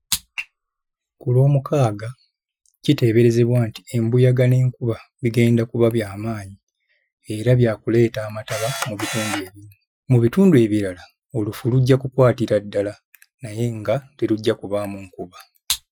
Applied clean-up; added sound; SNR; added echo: classical method Wiener filter.